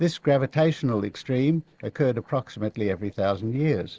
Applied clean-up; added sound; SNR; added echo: neural separator model SepFormer DNS4.